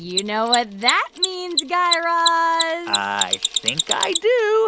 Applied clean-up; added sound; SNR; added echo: none; Mechanisms; 4 dB; none.